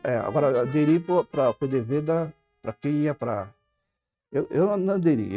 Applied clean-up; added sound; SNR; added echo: neural mask model RNNoise.